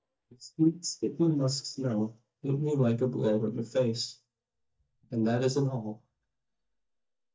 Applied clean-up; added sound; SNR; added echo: neural mask model DeepFilterNet 3.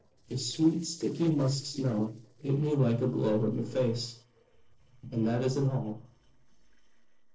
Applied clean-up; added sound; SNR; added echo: neural separator model SepFormer DNS4.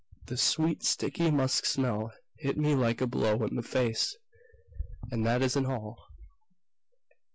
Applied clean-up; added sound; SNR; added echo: none; none; none; none.